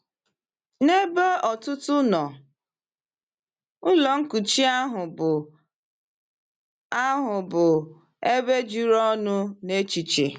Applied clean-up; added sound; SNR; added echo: none; none; none; none.